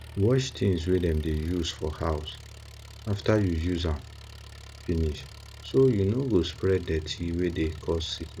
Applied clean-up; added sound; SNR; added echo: none; Engine; 17 dB; none.